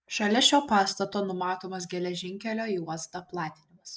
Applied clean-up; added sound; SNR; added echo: neural mask model Resemble Enhance denoiser.